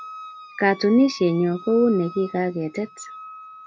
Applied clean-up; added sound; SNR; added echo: none; Wind instrument, woodwind instrument; 18 dB; none.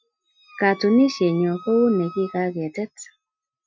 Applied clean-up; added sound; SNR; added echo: classical method Wiener filter.